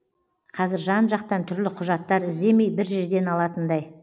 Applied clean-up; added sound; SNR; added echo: none; none; none; none.